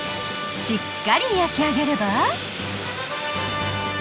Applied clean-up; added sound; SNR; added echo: none; none; none; none.